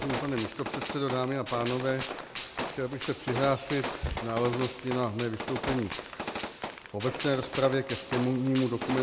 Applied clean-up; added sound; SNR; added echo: none; Gunshot, gunfire; 7 dB; none.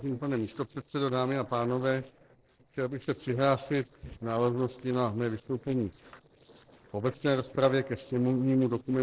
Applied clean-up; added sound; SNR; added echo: neural separator model SepFormer DNS4.